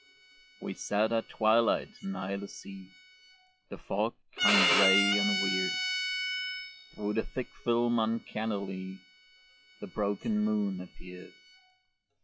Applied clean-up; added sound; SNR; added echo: classical method log-MMSE.